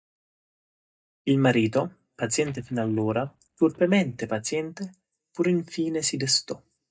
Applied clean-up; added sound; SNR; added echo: neural mask model DeepFilterNet 3.